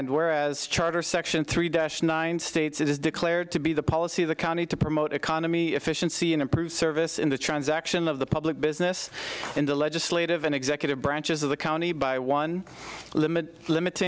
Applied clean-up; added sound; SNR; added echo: none; none; none; none.